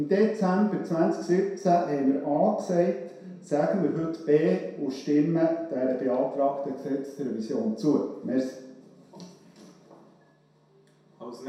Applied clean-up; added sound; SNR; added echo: none; none; none; reverberation time 0.7 s.